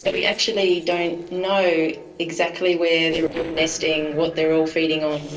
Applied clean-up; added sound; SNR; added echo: neural separator model SepFormer DNS4.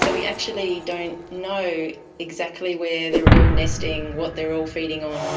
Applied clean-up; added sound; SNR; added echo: none; Shatter; -4 dB; reverberation time 0.3 s.